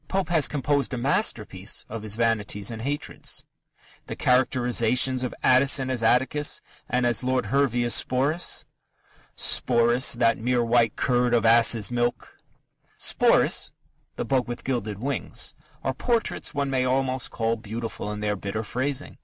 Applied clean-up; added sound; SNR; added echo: none; none; none; none.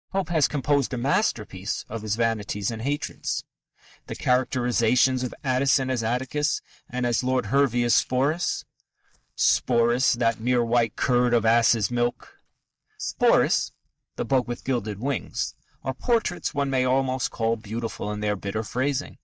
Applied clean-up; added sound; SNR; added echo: neural mask model DeepFilterNet 3.